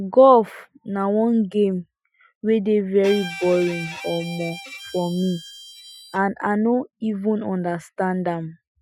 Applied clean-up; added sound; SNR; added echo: classical method Wiener filter.